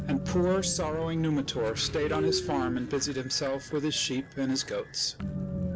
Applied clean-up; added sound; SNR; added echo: none; Train; 5 dB; none.